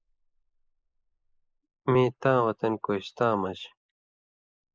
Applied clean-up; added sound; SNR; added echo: neural mask model Resemble Enhance denoiser.